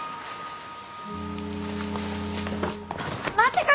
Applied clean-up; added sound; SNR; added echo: none; none; none; none.